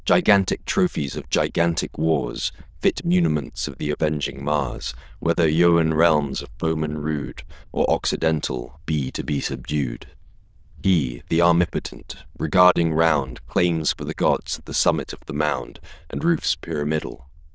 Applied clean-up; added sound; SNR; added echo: neural diffusion model UNIVERSE++.